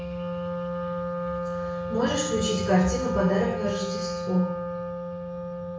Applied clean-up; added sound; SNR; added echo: none; Wind instrument, woodwind instrument; 2 dB; reverberation time 0.6 s.